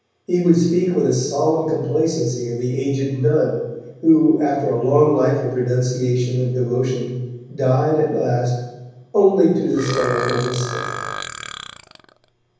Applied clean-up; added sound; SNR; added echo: none; Burping, eructation; 10 dB; reverberation time 1.1 s.